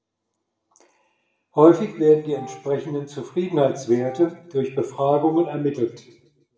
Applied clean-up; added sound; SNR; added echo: none; Wind instrument, woodwind instrument; 18 dB; reverberation time 0.7 s.